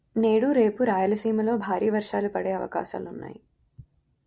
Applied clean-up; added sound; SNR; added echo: none; none; none; none.